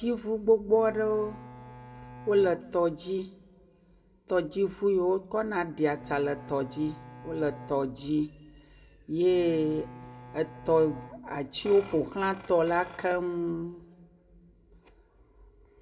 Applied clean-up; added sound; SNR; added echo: none; Bowed string instrument; 17 dB; reverberation time 1.1 s.